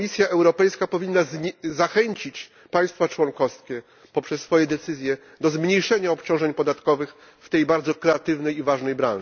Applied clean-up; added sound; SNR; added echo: none; none; none; none.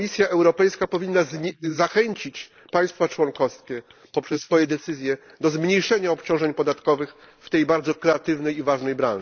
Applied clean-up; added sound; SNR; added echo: neural mask model Resemble Enhance denoiser.